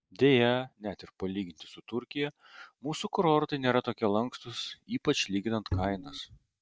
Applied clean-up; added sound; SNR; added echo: neural mask model DeepFilterNet 3.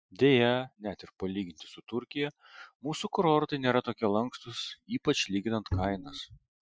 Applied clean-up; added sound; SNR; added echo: classical method Wiener filter.